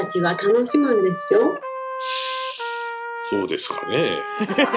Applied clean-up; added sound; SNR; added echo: none; Trumpet; 9 dB; none.